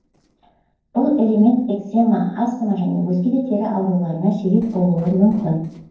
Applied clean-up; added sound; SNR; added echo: neural separator model SepFormer DNS4.